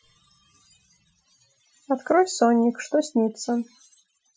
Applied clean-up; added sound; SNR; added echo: classical method Wiener filter.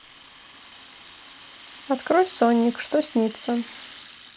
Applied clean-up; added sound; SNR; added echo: none; Rattle (instrument); 15 dB; none.